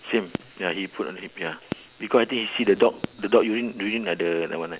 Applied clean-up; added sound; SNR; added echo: none; Fireworks; 16 dB; none.